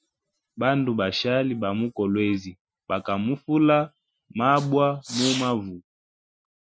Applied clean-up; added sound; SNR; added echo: classical method Wiener filter.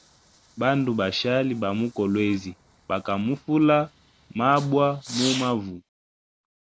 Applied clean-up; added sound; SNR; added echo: none; Fireworks; 16 dB; none.